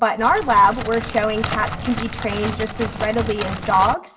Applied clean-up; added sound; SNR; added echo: none; Crackle; 8 dB; reverberation time 0.7 s.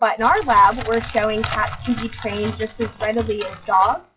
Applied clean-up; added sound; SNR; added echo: classical method WPE with log-MMSE.